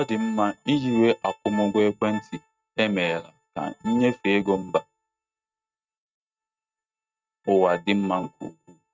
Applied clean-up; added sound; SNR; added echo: neural mask model RNNoise.